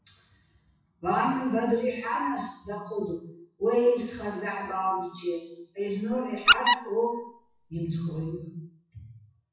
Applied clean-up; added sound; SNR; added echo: classical method WPE with log-MMSE.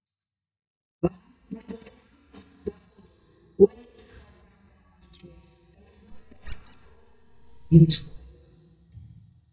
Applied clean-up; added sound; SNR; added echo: neural mask model DeepFilterNet 3.